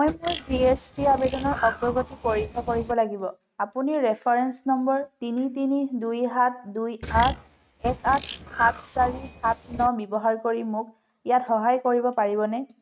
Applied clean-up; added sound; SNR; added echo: neural mask model RNNoise.